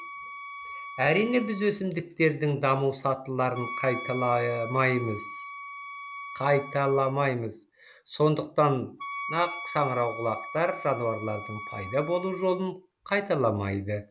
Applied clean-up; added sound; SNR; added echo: none; Wind instrument, woodwind instrument; 12 dB; none.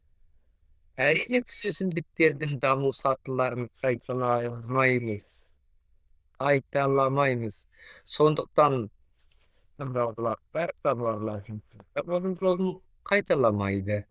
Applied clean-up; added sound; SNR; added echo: neural diffusion model UNIVERSE++.